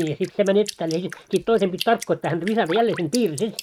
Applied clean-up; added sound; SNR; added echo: neural mask model RNNoise.